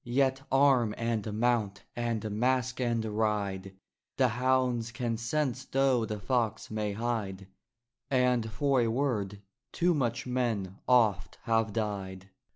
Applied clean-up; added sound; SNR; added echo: none; none; none; none.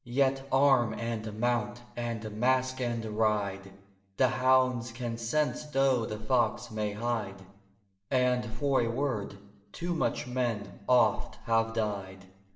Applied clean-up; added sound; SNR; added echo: none; none; none; reverberation time 0.8 s.